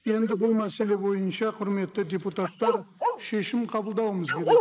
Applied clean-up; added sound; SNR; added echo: neural mask model Resemble Enhance denoiser.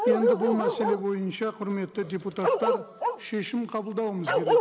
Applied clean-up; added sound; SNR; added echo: none; Bark; -2 dB; none.